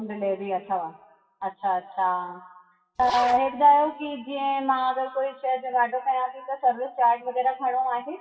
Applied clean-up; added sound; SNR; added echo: classical method WPE with log-MMSE.